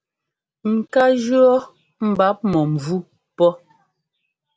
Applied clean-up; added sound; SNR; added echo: none; none; none; none.